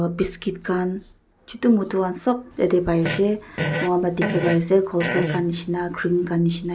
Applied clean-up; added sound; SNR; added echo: none; Fart; 7 dB; none.